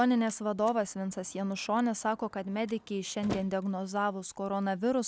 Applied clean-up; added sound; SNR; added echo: none; Slam; 18 dB; none.